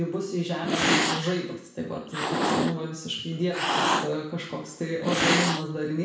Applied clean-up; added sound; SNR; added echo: none; Cat; -1 dB; reverberation time 0.6 s.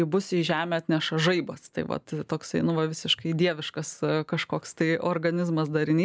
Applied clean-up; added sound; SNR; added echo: none; none; none; none.